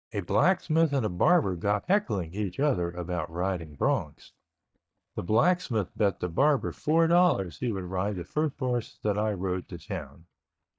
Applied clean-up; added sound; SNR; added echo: neural mask model DeepFilterNet 3.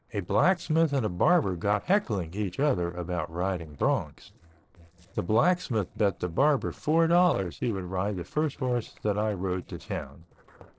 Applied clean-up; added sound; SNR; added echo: neural separator model SepFormer DNS4.